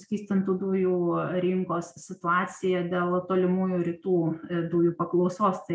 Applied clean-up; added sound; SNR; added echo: none; none; none; none.